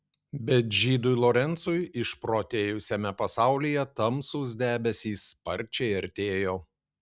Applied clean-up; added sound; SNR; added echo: none; none; none; none.